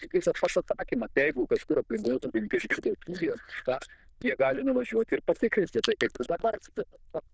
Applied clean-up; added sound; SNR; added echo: neural diffusion model UNIVERSE++.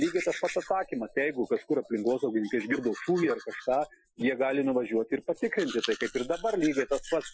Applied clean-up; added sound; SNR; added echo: classical method Wiener filter.